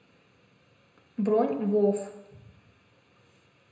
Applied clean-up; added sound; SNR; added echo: none; none; none; reverberation time 0.7 s.